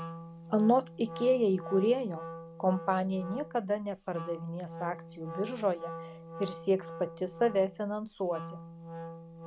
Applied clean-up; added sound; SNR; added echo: none; Wind instrument, woodwind instrument; 12 dB; none.